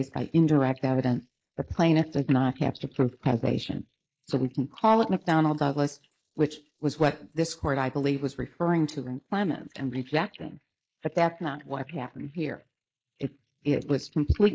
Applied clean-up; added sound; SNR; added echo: neural mask model Resemble Enhance denoiser.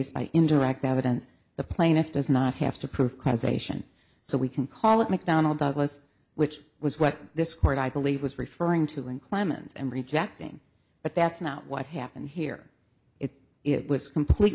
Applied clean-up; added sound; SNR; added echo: none; none; none; none.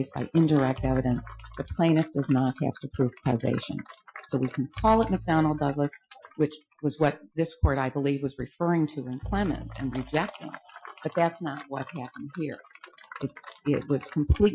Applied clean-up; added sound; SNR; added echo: classical method Wiener filter.